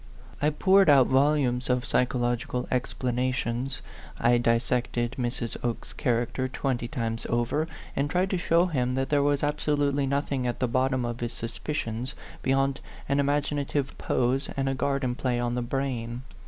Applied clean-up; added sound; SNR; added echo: none; none; none; none.